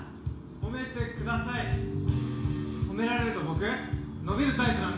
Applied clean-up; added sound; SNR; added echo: none; none; none; reverberation time 0.7 s.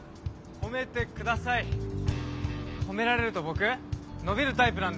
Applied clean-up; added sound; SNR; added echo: none; none; none; none.